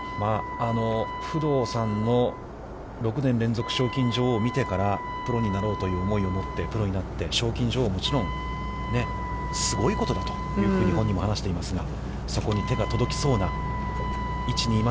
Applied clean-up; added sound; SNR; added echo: none; Wind instrument, woodwind instrument; 11 dB; none.